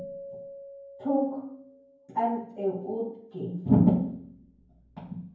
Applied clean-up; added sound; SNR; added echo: none; Keyboard (musical); 19 dB; reverberation time 0.9 s.